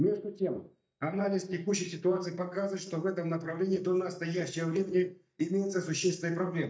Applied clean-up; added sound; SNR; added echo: neural mask model DeepFilterNet 3.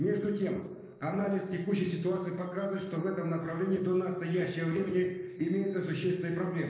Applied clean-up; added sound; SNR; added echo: neural separator model SepFormer DNS4.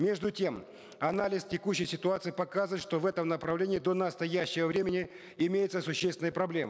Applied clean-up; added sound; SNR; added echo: none; none; none; none.